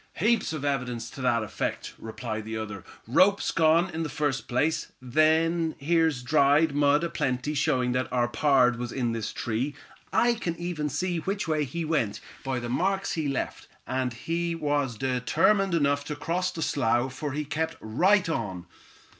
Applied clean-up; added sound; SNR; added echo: none; none; none; none.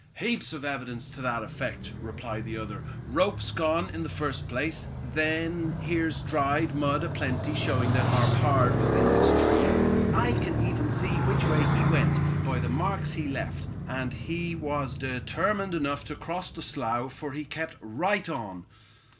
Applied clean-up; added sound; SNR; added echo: none; Motorcycle; -2 dB; none.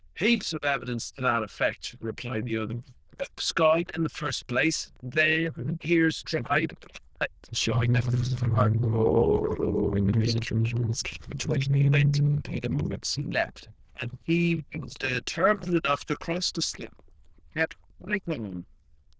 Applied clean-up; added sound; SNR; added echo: neural diffusion model UNIVERSE++.